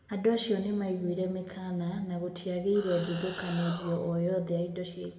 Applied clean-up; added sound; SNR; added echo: none; Animal; 13 dB; reverberation time 1.4 s.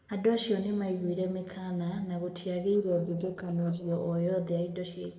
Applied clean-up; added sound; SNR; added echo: neural separator model SepFormer DNS4.